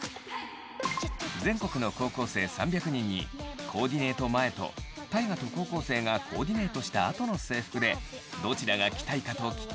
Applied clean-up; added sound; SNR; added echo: none; none; none; none.